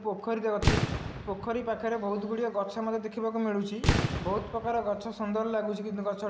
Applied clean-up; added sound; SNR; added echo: none; Fireworks; 0 dB; none.